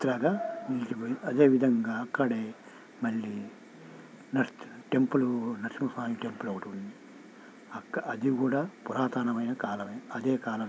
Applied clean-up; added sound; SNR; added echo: none; none; none; none.